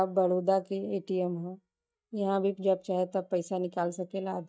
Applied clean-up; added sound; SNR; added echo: neural mask model DeepFilterNet 3.